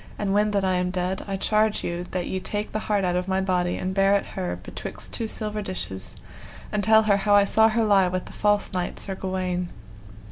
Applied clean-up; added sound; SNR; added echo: none; none; none; none.